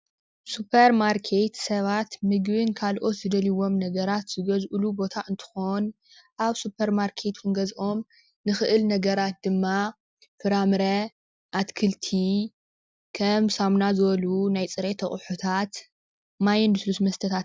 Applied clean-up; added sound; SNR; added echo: none; none; none; none.